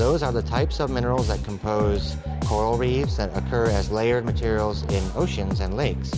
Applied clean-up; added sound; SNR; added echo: none; Bass guitar; 2 dB; none.